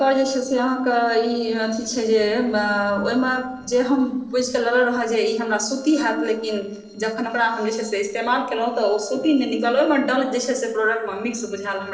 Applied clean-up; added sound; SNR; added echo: neural separator model SepFormer DNS4.